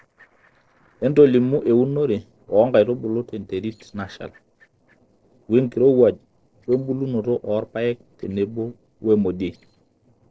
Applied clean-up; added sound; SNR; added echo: neural separator model SepFormer DNS4.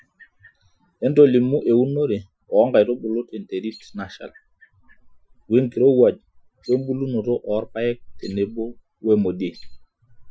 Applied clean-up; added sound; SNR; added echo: classical method Wiener filter.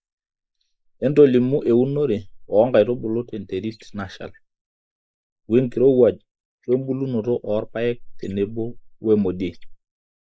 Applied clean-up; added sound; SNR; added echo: neural mask model Resemble Enhance denoiser.